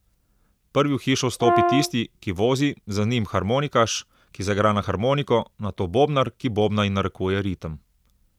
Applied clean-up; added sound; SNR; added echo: none; Brass instrument; 0 dB; none.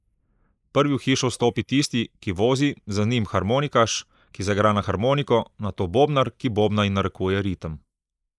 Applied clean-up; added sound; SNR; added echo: neural mask model Resemble Enhance denoiser.